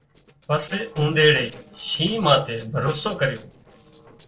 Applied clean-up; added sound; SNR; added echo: neural separator model SepFormer DNS4.